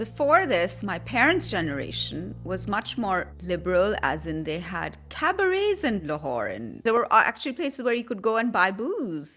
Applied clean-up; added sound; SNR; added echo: none; none; none; none.